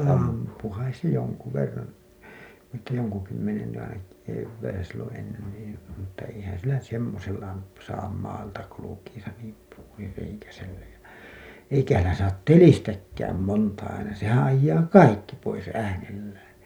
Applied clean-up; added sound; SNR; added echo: none; none; none; none.